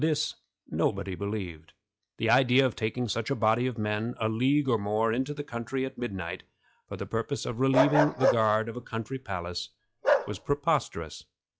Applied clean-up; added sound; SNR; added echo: classical method log-MMSE.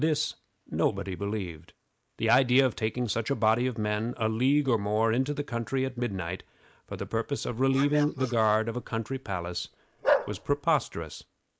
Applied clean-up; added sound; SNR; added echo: neural mask model Resemble Enhance denoiser.